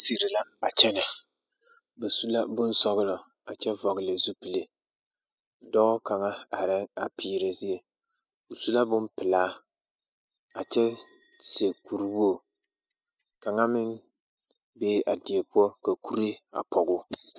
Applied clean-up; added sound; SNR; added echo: classical method spectral subtraction.